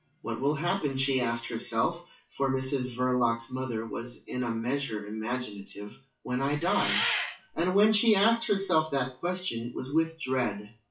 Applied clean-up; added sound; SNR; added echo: classical method WPE with log-MMSE.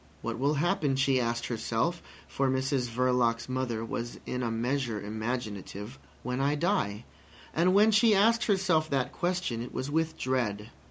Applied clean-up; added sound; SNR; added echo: none; none; none; none.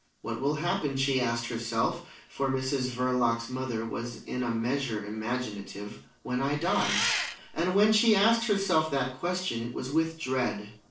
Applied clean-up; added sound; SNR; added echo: neural separator model SepFormer DNS4.